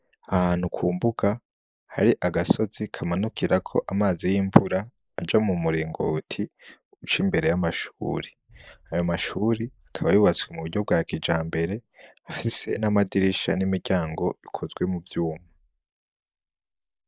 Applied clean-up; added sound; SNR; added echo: neural mask model Resemble Enhance denoiser.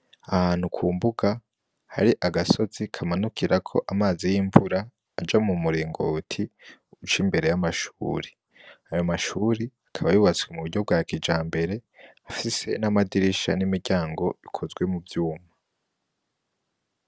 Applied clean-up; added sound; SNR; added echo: none; none; none; none.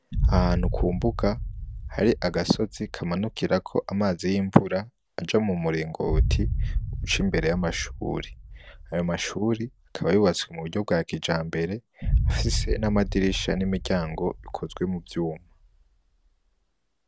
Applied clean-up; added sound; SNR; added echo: none; Boom; 4 dB; none.